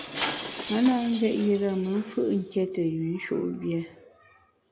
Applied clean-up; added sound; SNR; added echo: none; Shatter; 12 dB; none.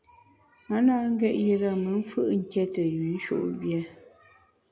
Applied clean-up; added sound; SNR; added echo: none; none; none; none.